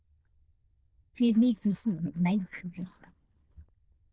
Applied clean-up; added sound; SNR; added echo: neural diffusion model UNIVERSE++.